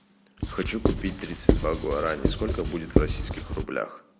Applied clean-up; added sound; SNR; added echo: none; Writing; -5 dB; none.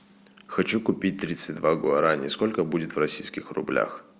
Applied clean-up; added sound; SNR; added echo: none; none; none; none.